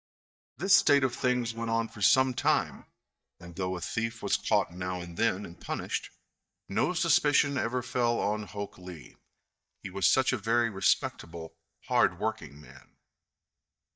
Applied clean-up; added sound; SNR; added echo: neural mask model DeepFilterNet 3.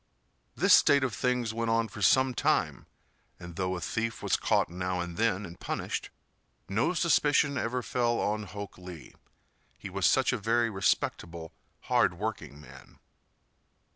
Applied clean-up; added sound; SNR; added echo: none; none; none; none.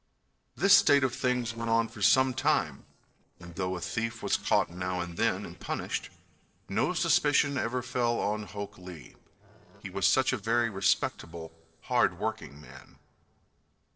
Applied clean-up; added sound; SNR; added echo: neural separator model SepFormer DNS4.